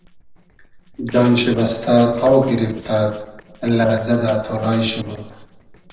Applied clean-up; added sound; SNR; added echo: neural separator model SepFormer DNS4.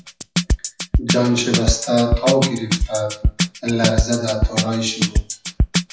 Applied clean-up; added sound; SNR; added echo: classical method WPE with log-MMSE.